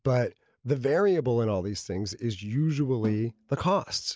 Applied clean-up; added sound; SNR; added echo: none; Snare drum; 11 dB; none.